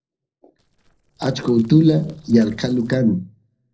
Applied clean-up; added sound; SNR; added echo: neural separator model SepFormer DNS4.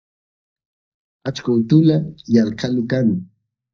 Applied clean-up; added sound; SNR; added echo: neural mask model DeepFilterNet 3.